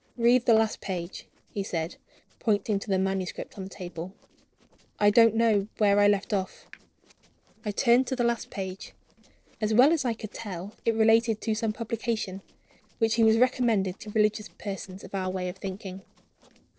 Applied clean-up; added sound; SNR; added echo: neural separator model SepFormer DNS4.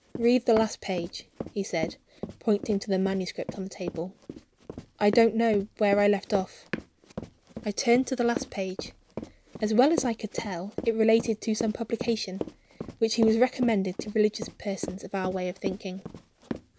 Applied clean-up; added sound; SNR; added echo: none; Run; 12 dB; none.